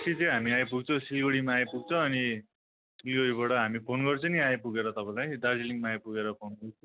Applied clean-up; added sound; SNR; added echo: none; none; none; none.